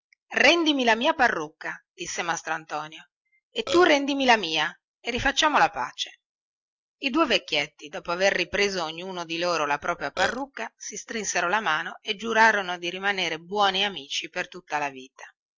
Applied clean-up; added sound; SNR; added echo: neural separator model SepFormer DNS4.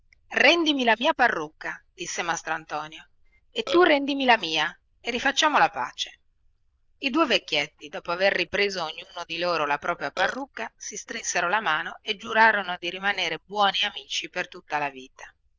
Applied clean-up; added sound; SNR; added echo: neural diffusion model UNIVERSE++.